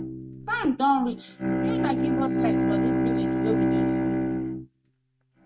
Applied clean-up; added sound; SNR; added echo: neural mask model RNNoise.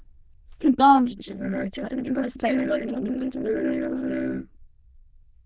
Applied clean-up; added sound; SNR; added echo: neural diffusion model UNIVERSE++.